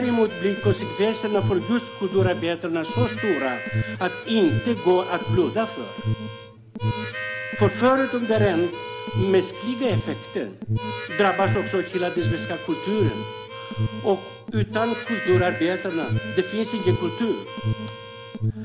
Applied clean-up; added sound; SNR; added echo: none; Harmonica + Alarm; 4 dB; none.